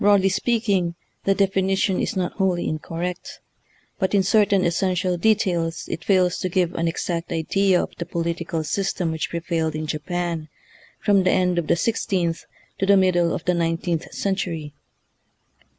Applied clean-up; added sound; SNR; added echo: none; none; none; none.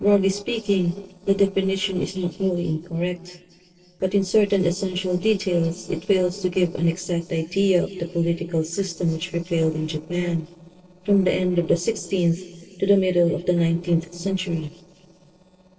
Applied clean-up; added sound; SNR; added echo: neural separator model SepFormer DNS4.